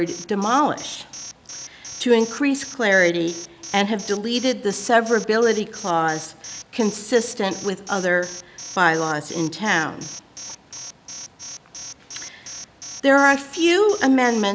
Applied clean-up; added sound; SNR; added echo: none; Alarm; 16 dB; none.